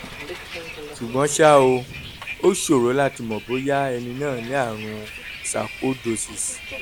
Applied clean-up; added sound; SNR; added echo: none; Bus; 14 dB; none.